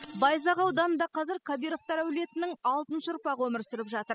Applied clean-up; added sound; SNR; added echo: classical method spectral subtraction.